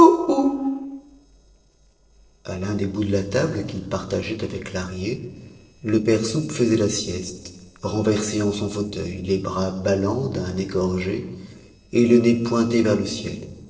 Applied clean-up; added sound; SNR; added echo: neural separator model SepFormer DNS4.